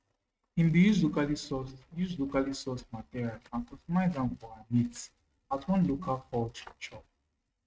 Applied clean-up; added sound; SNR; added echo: neural mask model RNNoise.